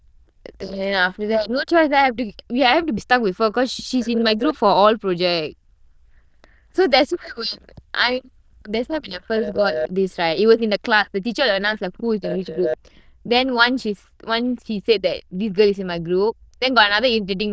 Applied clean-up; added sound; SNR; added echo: neural diffusion model UNIVERSE++.